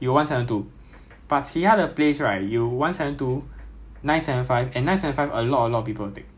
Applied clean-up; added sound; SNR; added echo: none; none; none; none.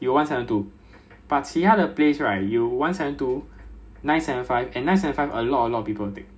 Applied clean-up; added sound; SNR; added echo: none; none; none; reverberation time 0.3 s.